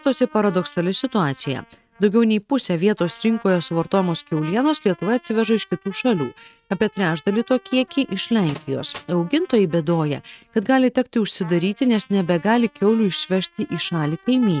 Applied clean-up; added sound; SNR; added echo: neural mask model RNNoise.